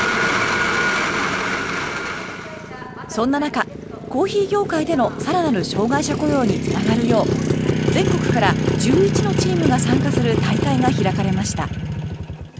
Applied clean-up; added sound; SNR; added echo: none; Motorcycle; 1 dB; none.